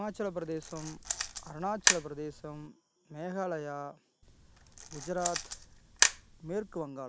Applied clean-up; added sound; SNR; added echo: none; Camera; -4 dB; none.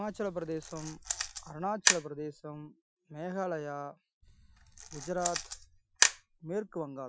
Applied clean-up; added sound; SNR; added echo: classical method Wiener filter.